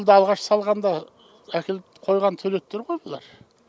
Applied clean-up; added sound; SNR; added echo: none; none; none; none.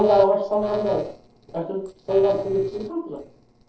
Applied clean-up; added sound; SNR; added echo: neural separator model SepFormer DNS4.